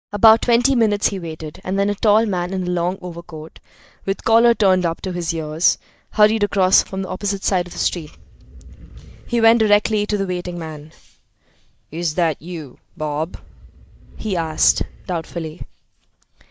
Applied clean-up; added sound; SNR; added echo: neural mask model DeepFilterNet 3.